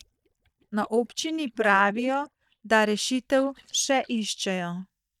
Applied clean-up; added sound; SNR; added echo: neural mask model DeepFilterNet 3.